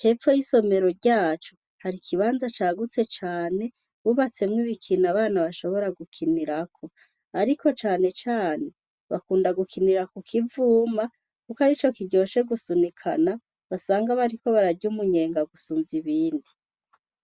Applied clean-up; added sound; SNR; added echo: none; none; none; none.